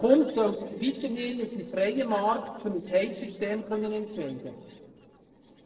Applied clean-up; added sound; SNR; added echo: neural separator model SepFormer DNS4.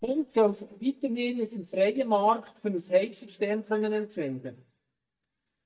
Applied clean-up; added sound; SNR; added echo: neural mask model DeepFilterNet 3.